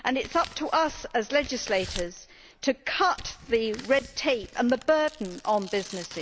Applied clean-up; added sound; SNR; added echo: none; Tearing; 17 dB; none.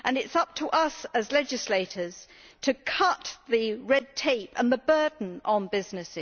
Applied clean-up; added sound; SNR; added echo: none; none; none; none.